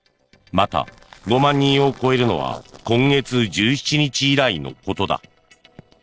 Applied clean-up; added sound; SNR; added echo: neural separator model SepFormer DNS4.